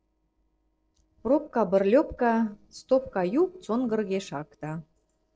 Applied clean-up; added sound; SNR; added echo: neural separator model SepFormer DNS4.